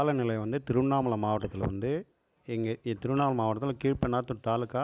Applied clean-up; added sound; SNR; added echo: neural mask model Resemble Enhance denoiser.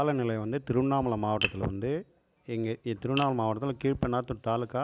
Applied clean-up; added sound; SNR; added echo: none; Tap; 12 dB; none.